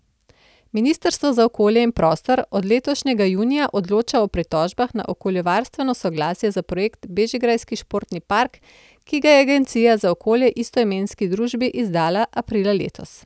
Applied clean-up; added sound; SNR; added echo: none; none; none; none.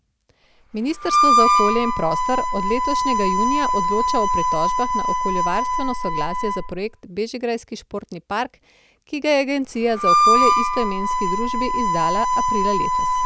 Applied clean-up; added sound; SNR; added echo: none; Harmonica; -4 dB; none.